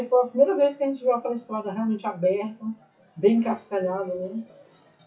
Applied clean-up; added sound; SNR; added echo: classical method WPE with log-MMSE.